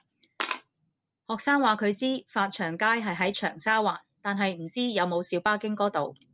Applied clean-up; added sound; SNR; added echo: none; none; none; none.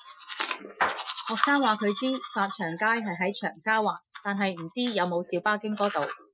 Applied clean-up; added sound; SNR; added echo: classical method Wiener filter.